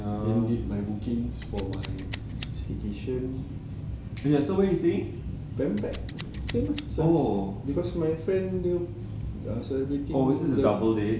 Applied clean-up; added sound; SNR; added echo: none; Scissors; 10 dB; none.